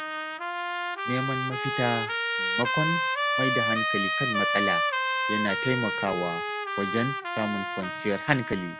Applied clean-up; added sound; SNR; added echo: none; Trumpet; -2 dB; none.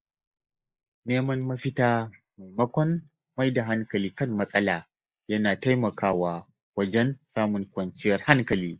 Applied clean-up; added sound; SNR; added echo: neural mask model Resemble Enhance denoiser.